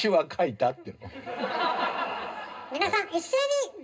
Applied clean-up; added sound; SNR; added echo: none; none; none; reverberation time 0.2 s.